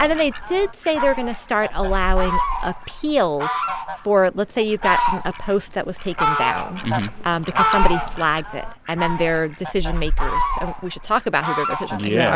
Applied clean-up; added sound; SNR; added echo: none; Fowl; 1 dB; none.